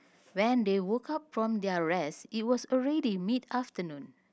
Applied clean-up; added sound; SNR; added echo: none; none; none; none.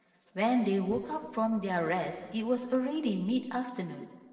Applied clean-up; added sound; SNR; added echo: neural separator model SepFormer DNS4.